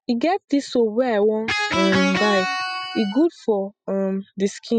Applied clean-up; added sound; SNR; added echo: classical method spectral subtraction.